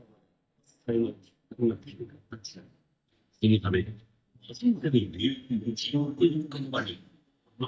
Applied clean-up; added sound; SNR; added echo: neural mask model DeepFilterNet 3.